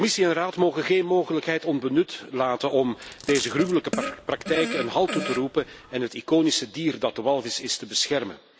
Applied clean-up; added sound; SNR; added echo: none; Fart + Coin (dropping); 9 dB; none.